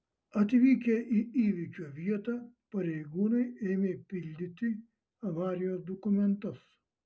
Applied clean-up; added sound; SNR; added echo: none; none; none; none.